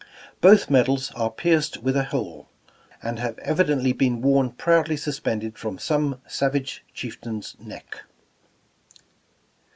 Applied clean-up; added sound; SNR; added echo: none; none; none; none.